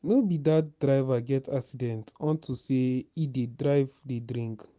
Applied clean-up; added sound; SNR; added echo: none; none; none; none.